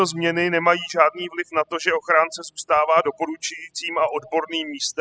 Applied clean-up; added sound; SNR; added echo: classical method spectral subtraction.